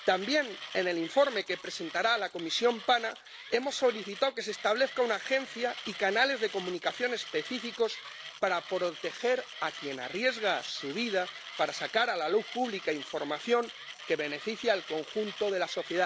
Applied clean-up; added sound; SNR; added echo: none; Mechanisms; 14 dB; none.